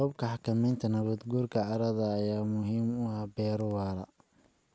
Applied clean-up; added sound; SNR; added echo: none; none; none; none.